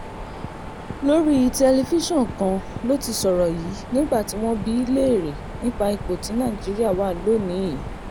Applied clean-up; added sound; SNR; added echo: none; Mechanisms; 11 dB; none.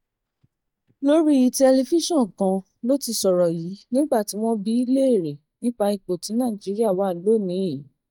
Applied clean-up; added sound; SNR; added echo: neural mask model DeepFilterNet 3.